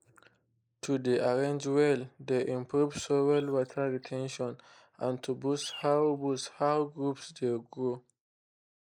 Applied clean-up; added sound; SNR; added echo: neural mask model Resemble Enhance denoiser.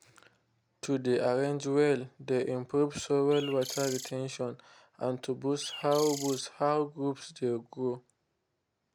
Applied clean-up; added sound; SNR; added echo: none; Bird; 10 dB; none.